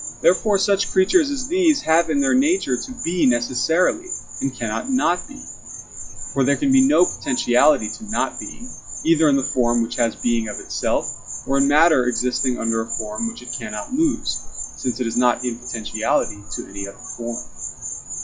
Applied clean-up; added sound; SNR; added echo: classical method WPE with log-MMSE.